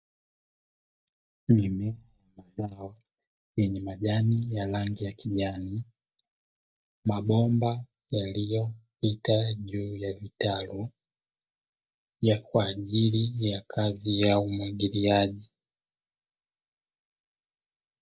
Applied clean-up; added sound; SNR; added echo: neural mask model DeepFilterNet 3.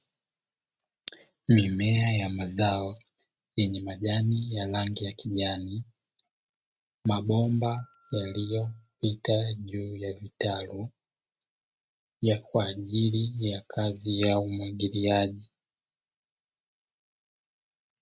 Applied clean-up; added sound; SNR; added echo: neural mask model RNNoise.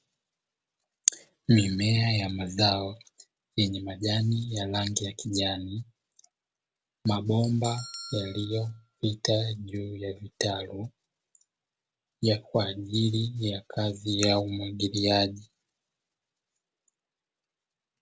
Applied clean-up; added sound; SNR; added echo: none; Bell; 15 dB; none.